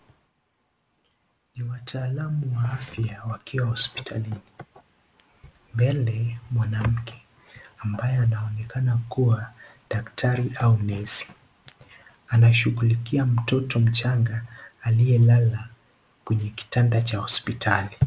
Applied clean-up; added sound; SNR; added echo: none; none; none; none.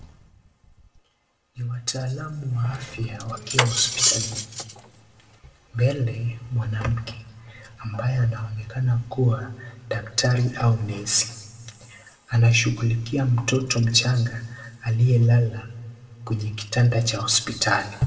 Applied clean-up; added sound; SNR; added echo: none; Cutlery, silverware; 3 dB; reverberation time 1.2 s.